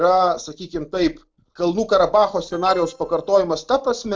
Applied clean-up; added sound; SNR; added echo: neural separator model SepFormer DNS4.